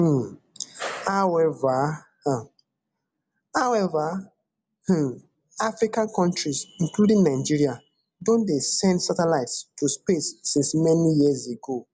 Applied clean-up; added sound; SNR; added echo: none; none; none; none.